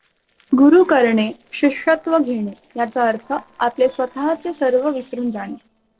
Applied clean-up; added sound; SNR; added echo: neural separator model SepFormer DNS4.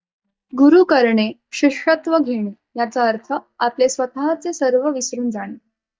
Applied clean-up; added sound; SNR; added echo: neural mask model DeepFilterNet 3.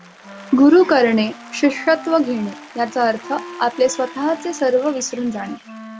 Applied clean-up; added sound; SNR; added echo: none; Applause + Wind instrument, woodwind instrument; 18 dB; none.